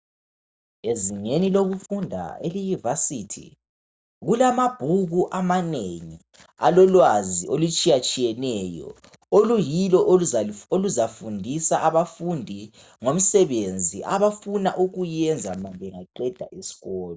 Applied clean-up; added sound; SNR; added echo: none; none; none; none.